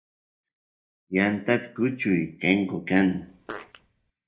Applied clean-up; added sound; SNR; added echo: neural mask model DeepFilterNet 3.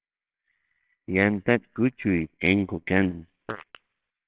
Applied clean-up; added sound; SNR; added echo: neural separator model SepFormer WHAMR!.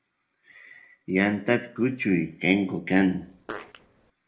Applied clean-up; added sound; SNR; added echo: neural separator model SepFormer DNS4.